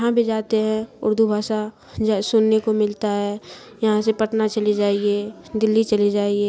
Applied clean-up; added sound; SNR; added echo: none; none; none; none.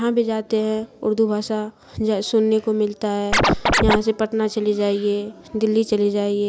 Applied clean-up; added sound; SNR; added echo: none; Scratching (performance technique); -3 dB; none.